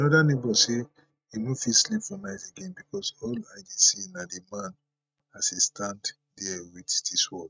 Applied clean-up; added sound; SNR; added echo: neural mask model RNNoise.